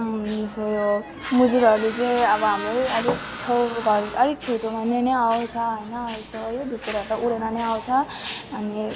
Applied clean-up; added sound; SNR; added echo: none; Squeak; 15 dB; none.